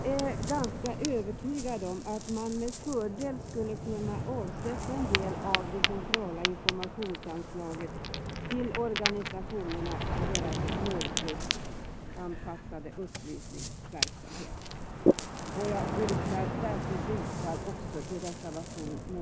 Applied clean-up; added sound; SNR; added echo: none; Ocean; -2 dB; none.